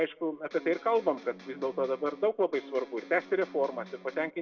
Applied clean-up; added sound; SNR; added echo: none; Electric guitar; 18 dB; reverberation time 1.2 s.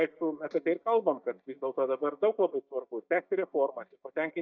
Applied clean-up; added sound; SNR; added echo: neural mask model DeepFilterNet 3.